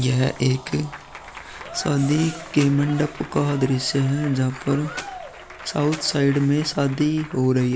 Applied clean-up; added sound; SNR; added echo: none; Applause / Crowd + Clapping; 16 dB; none.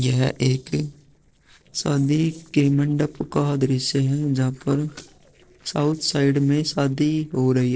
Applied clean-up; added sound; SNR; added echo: neural separator model SepFormer DNS4.